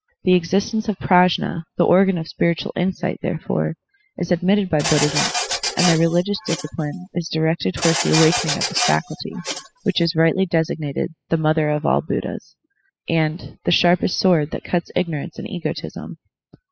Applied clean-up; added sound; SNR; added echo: classical method spectral subtraction.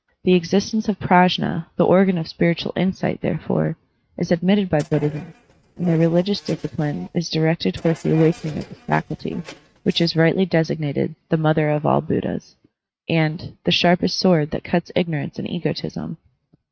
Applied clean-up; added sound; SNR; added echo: neural mask model RNNoise.